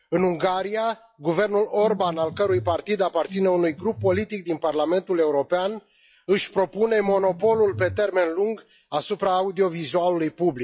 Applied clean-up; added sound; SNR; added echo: classical method log-MMSE.